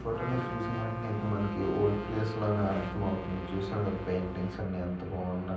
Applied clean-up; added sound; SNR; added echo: none; Trumpet; 11 dB; reverberation time 0.6 s.